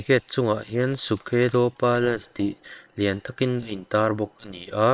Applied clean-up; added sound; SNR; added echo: neural separator model SepFormer WHAM!.